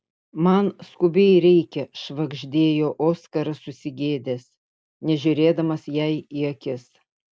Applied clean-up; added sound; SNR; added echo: none; none; none; none.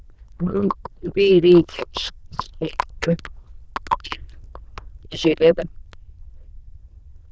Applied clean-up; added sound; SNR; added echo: neural diffusion model UNIVERSE++.